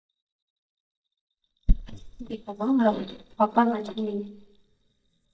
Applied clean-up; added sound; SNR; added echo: neural mask model DeepFilterNet 3.